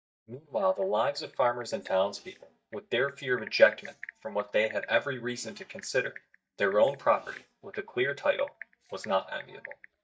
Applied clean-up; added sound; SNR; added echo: neural mask model DeepFilterNet 3.